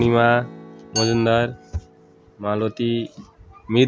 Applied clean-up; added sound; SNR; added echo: none; Glass + Strum; 15 dB; none.